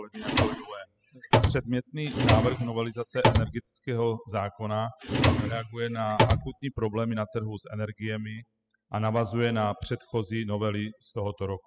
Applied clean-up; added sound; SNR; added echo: classical method spectral subtraction.